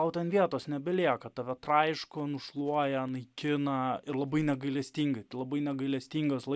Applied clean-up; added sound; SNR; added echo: none; none; none; none.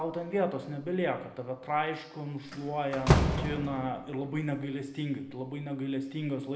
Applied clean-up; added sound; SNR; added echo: none; Slam; 2 dB; reverberation time 0.9 s.